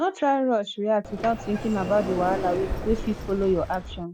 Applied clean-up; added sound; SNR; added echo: none; Sliding door; 8 dB; none.